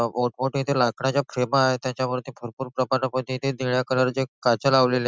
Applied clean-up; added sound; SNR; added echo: none; none; none; none.